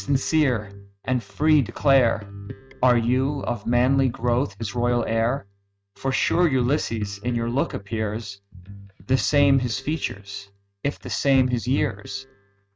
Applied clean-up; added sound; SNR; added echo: neural mask model RNNoise.